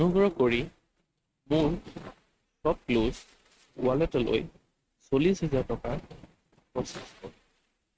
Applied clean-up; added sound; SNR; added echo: neural mask model RNNoise.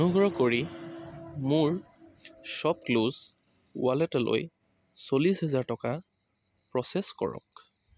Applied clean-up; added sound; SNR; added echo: none; none; none; none.